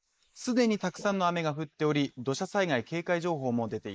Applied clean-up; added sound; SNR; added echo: neural mask model Resemble Enhance denoiser.